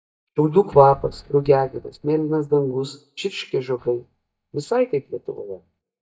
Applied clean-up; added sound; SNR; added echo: neural mask model DeepFilterNet 3.